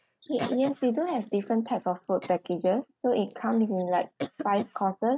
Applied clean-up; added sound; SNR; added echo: neural mask model RNNoise.